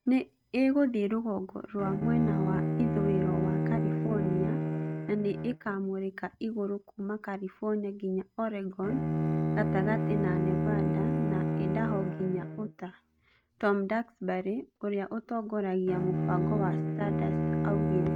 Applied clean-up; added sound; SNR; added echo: neural mask model RNNoise.